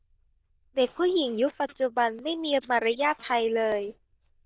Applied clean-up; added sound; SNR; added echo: neural diffusion model UNIVERSE++.